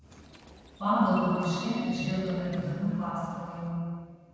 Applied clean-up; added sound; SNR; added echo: none; Subway, metro, underground; 18 dB; reverberation time 2.1 s.